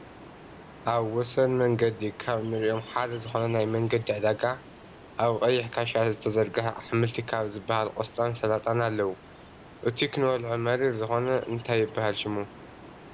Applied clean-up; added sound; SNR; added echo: none; Ocean; 19 dB; none.